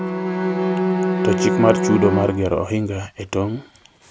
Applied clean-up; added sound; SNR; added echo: none; Bowed string instrument; 1 dB; none.